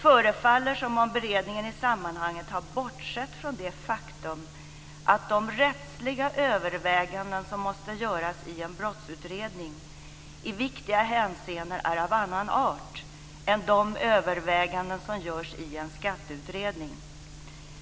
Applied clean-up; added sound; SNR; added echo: none; none; none; none.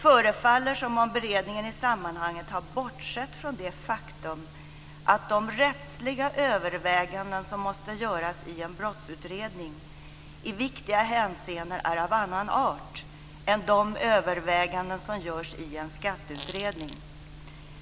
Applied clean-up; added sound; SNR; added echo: none; Fart; 17 dB; none.